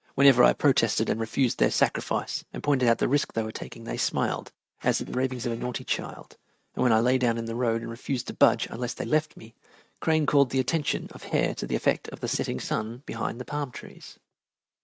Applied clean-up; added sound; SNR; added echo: neural mask model RNNoise.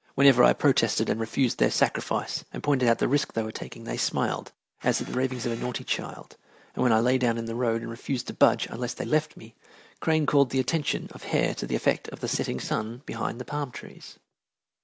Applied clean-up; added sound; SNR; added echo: none; Camera; 19 dB; none.